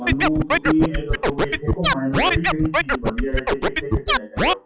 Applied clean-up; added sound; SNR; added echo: classical method WPE with log-MMSE.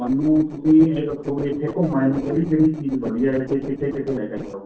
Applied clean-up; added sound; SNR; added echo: neural separator model SepFormer DNS4.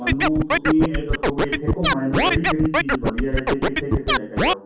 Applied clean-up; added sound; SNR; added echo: none; Scratching (performance technique); -3 dB; reverberation time 0.6 s.